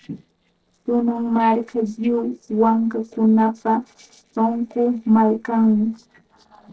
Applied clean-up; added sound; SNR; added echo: neural separator model SepFormer DNS4.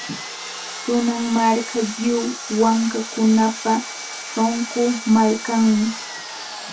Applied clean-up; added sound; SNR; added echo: none; Sawing; 11 dB; reverberation time 0.2 s.